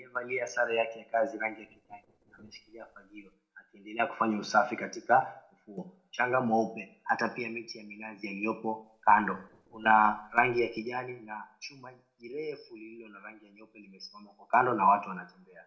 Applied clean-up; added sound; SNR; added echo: neural separator model SepFormer DNS4.